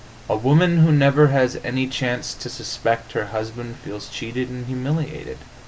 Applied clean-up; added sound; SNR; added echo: none; none; none; none.